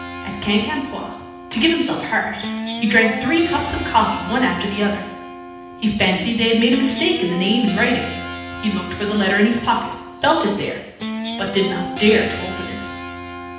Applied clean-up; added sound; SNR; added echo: none; Guitar; 10 dB; reverberation time 0.9 s.